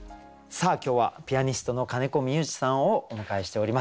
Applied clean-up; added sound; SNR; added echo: none; none; none; none.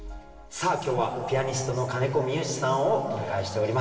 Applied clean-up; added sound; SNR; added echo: none; none; none; reverberation time 2.8 s.